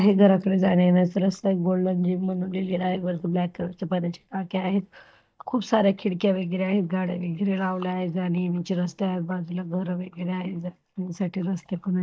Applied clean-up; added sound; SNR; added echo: neural mask model DeepFilterNet 3.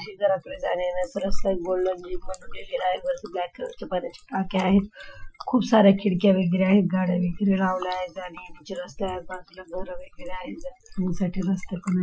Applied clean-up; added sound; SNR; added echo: classical method Wiener filter.